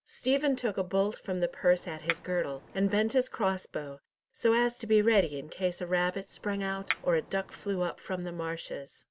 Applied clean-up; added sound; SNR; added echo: none; Chink, clink; 12 dB; none.